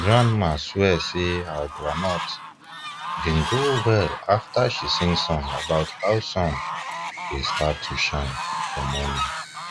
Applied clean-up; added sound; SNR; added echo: none; Fowl; 7 dB; none.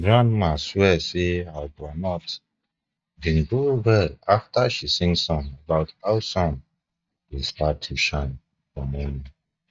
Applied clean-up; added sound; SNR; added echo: neural mask model DeepFilterNet 3.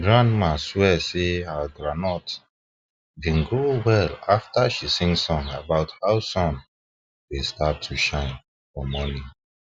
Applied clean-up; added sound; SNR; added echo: none; none; none; none.